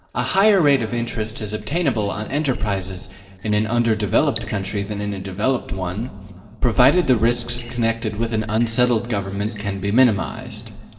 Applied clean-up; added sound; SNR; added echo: neural separator model SepFormer DNS4.